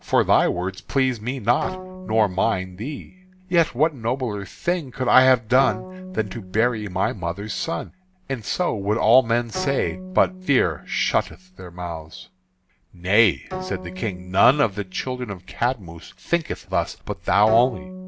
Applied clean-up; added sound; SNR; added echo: none; Bowed string instrument; 15 dB; none.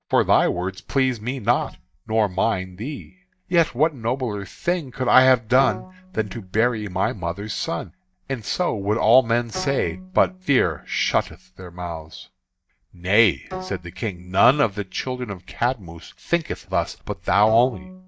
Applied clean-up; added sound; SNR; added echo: neural mask model DeepFilterNet 3.